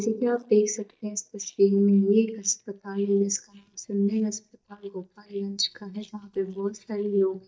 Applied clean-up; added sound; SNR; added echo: neural mask model DeepFilterNet 3.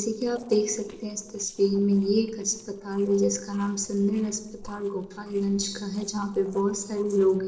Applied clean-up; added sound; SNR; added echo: neural separator model SepFormer DNS4.